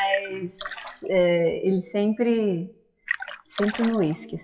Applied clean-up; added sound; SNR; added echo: classical method WPE with log-MMSE.